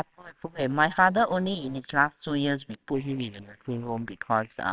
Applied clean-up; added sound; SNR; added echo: neural separator model SepFormer WHAMR!.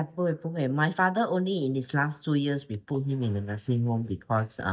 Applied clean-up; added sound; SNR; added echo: neural mask model DeepFilterNet 3.